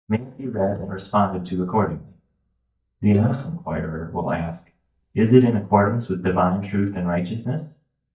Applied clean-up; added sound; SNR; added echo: neural mask model DeepFilterNet 3.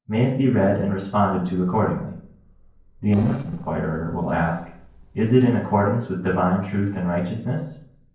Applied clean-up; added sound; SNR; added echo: neural separator model SepFormer DNS4.